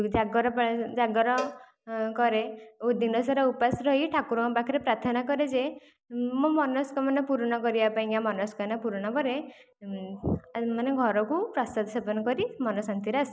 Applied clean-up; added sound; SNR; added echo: none; Cowbell; 16 dB; none.